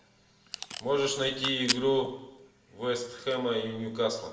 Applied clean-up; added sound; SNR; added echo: none; Packing tape, duct tape / Tearing; 10 dB; reverberation time 0.7 s.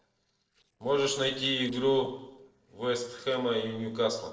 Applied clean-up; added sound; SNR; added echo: neural separator model SepFormer DNS4.